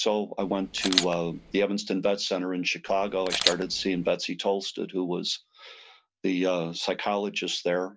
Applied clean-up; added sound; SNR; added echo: none; Camera; 4 dB; none.